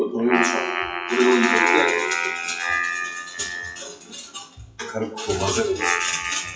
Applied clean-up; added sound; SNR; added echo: classical method WPE with log-MMSE.